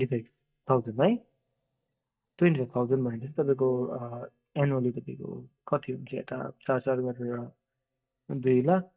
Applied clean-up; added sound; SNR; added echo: neural mask model DeepFilterNet 3.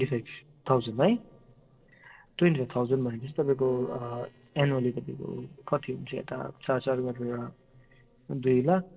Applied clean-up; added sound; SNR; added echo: neural separator model SepFormer DNS4.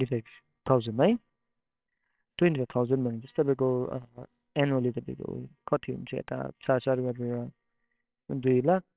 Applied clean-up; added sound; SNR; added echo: neural separator model SepFormer WHAMR!.